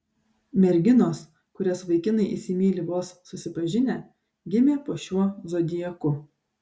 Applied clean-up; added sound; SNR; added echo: none; none; none; none.